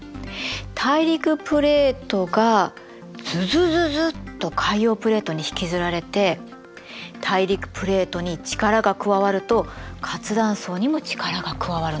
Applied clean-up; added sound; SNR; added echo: none; none; none; none.